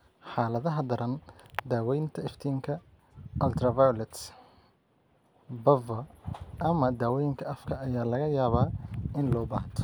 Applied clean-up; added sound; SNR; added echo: none; none; none; none.